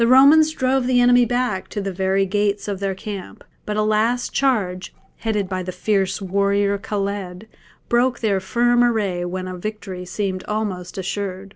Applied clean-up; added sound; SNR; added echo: neural separator model SepFormer DNS4.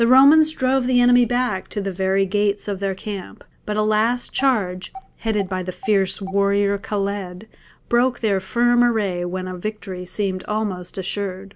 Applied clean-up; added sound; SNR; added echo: none; Telephone; 19 dB; none.